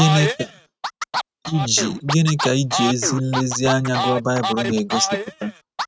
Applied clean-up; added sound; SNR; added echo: neural mask model RNNoise.